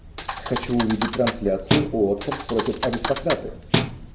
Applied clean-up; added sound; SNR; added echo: none; Thump, thud; 1 dB; none.